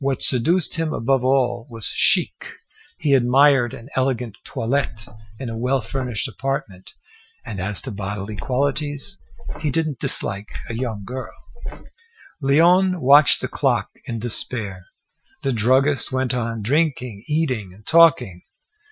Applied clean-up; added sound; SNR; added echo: classical method Wiener filter.